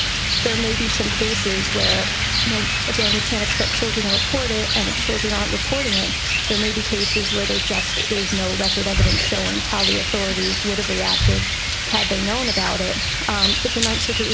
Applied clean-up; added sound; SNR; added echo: none; Rain; -4 dB; none.